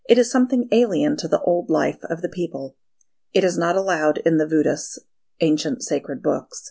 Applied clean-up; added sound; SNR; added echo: none; none; none; none.